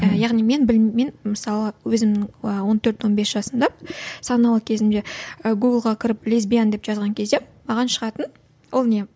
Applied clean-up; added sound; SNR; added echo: none; none; none; none.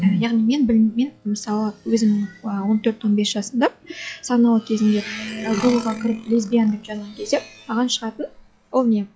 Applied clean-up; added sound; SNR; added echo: classical method log-MMSE.